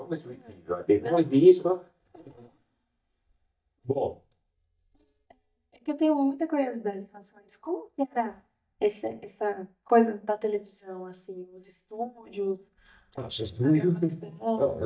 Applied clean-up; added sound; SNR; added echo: neural mask model DeepFilterNet 3.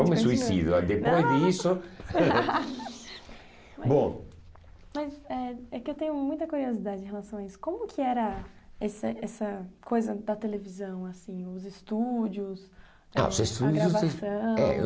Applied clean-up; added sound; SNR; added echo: none; none; none; none.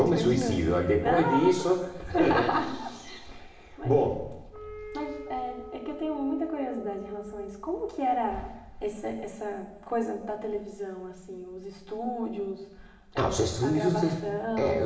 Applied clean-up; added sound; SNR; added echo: none; Wind instrument, woodwind instrument; 15 dB; reverberation time 1.1 s.